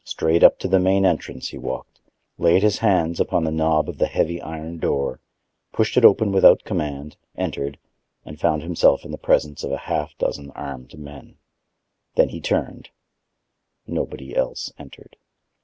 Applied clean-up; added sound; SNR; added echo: none; none; none; none.